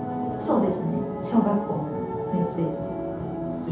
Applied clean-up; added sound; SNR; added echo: none; none; none; reverberation time 0.8 s.